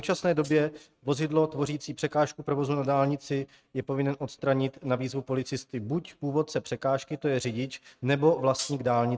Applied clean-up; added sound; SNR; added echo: neural mask model RNNoise.